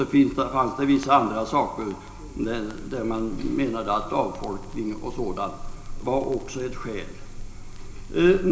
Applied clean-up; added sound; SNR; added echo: none; Crackle; 11 dB; reverberation time 0.4 s.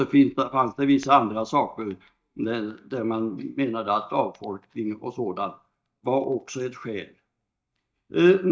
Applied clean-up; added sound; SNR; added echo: neural mask model DeepFilterNet 3.